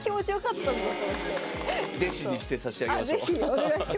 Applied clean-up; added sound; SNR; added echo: none; Applause / Cheering; 7 dB; none.